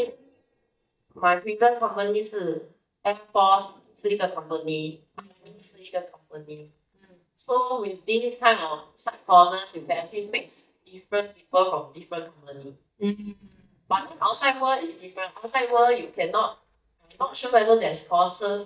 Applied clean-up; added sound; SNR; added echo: neural mask model DeepFilterNet 3.